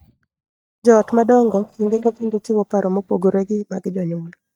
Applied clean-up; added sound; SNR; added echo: neural mask model DeepFilterNet 3.